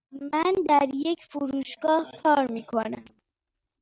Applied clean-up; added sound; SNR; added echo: neural mask model DeepFilterNet 3.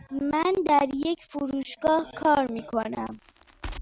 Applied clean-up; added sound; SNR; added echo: none; Crackle; 20 dB; none.